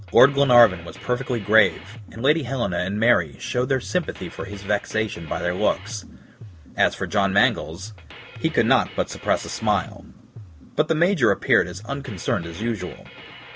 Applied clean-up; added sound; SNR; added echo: none; Drum kit; 18 dB; none.